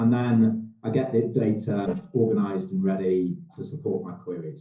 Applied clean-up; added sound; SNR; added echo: neural separator model SepFormer DNS4.